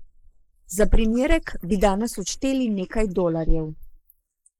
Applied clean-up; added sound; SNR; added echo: neural mask model Resemble Enhance denoiser.